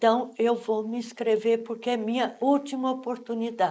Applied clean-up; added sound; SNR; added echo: neural mask model Resemble Enhance denoiser.